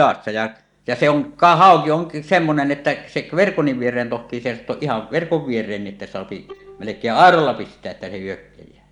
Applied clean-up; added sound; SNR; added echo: neural mask model DeepFilterNet 3.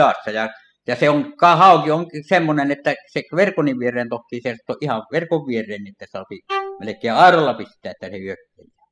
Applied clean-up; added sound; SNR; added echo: classical method spectral subtraction.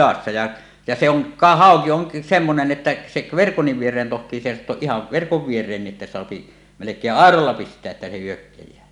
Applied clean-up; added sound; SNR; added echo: none; none; none; none.